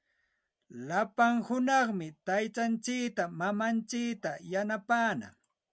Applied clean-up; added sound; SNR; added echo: none; none; none; none.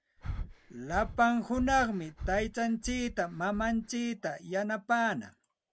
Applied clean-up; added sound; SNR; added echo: none; Breathing; 10 dB; none.